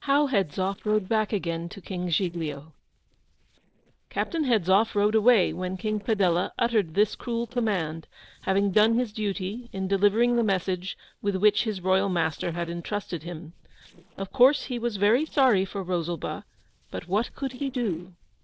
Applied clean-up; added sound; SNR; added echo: neural separator model SepFormer DNS4.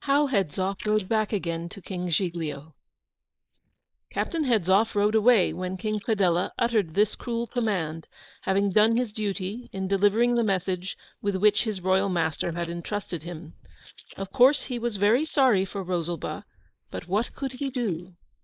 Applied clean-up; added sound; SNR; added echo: neural mask model Resemble Enhance denoiser.